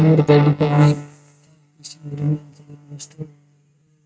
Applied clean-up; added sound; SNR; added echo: neural mask model RNNoise.